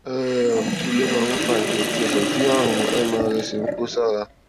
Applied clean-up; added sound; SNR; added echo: none; Sink (filling or washing); 2 dB; none.